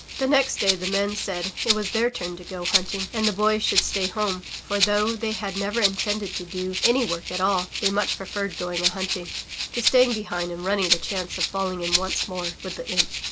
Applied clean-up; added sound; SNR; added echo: none; Rattle (instrument); 2 dB; none.